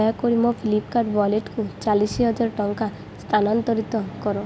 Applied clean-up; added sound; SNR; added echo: none; none; none; none.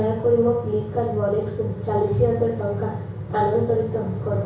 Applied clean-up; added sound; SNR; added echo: none; none; none; reverberation time 0.6 s.